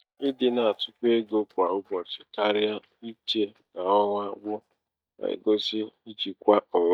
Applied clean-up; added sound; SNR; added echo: neural mask model DeepFilterNet 3.